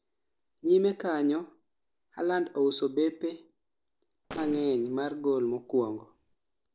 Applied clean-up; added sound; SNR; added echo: neural separator model SepFormer DNS4.